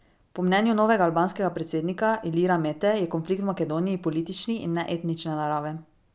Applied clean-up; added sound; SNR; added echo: none; none; none; none.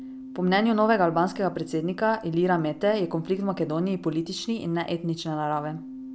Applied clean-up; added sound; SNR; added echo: none; Keyboard (musical); 16 dB; none.